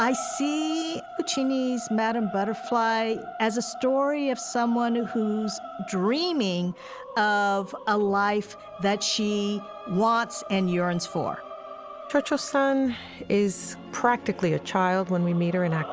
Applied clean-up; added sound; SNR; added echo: none; none; none; none.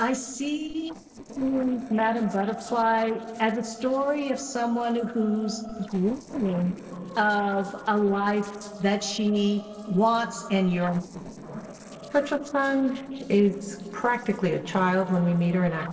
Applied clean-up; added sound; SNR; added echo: neural separator model SepFormer DNS4.